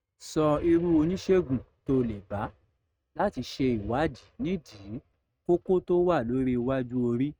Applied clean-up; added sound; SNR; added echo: neural mask model RNNoise.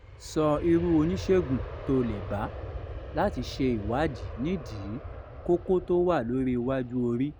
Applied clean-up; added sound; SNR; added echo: none; Aircraft; 11 dB; none.